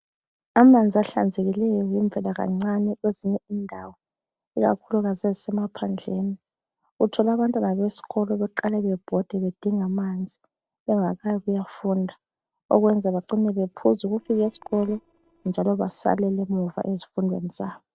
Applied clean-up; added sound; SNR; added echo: neural separator model SepFormer DNS4.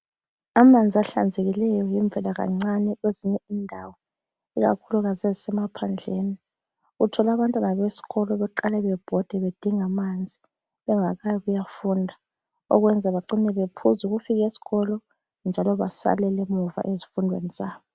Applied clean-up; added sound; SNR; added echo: none; none; none; none.